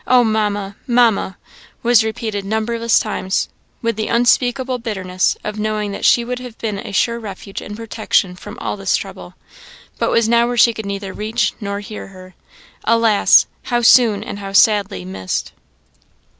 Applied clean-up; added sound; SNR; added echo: none; none; none; none.